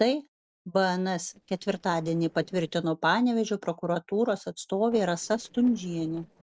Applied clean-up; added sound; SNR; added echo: neural separator model SepFormer DNS4.